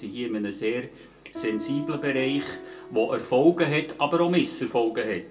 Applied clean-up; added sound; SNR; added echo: none; Piano; 16 dB; reverberation time 0.2 s.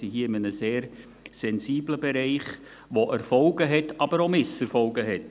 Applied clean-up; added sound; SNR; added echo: none; none; none; none.